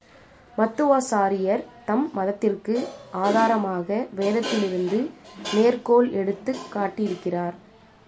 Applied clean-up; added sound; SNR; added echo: none; none; none; none.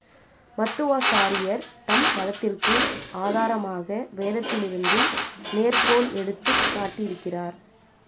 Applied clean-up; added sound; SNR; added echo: none; Drill; -2 dB; none.